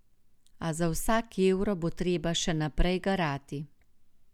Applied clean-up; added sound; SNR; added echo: none; none; none; none.